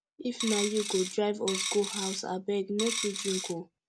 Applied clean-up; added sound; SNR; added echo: none; Coin (dropping); 3 dB; none.